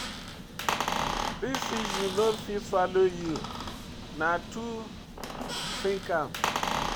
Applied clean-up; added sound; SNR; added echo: none; Squeak; 2 dB; none.